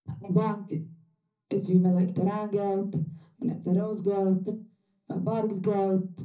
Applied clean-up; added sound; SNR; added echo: none; none; none; reverberation time 0.4 s.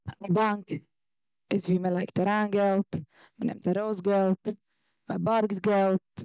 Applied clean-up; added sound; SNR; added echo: none; none; none; none.